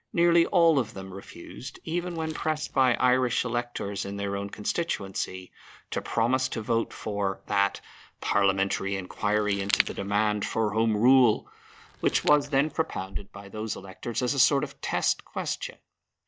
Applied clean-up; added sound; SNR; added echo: neural mask model DeepFilterNet 3.